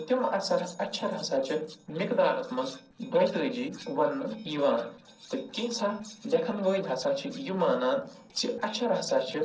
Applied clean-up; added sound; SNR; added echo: neural separator model SepFormer DNS4.